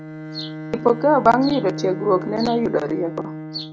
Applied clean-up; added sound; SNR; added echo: none; Bowed string instrument; 10 dB; none.